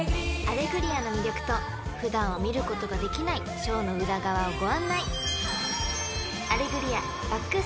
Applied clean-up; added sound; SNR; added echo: none; none; none; none.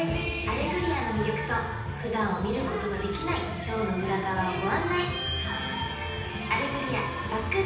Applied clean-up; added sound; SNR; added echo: none; none; none; reverberation time 0.9 s.